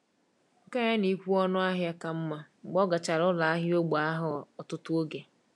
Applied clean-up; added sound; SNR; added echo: none; none; none; none.